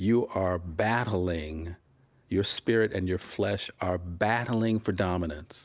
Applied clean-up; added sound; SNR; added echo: none; none; none; none.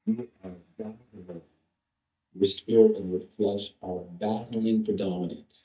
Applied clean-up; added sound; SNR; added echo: neural mask model DeepFilterNet 3.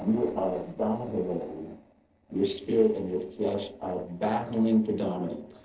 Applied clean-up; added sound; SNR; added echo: neural separator model SepFormer DNS4.